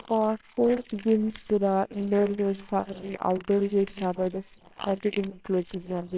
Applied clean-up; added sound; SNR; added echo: neural separator model SepFormer WHAMR!.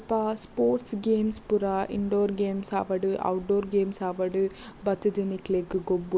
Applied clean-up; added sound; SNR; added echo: none; none; none; none.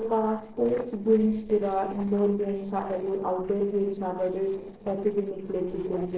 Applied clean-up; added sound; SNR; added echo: neural separator model SepFormer DNS4.